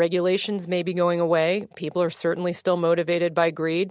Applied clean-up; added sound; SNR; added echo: none; none; none; none.